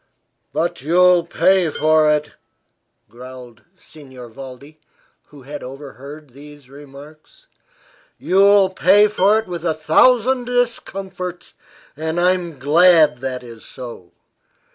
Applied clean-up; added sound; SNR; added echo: none; Dishes, pots, and pans; 19 dB; none.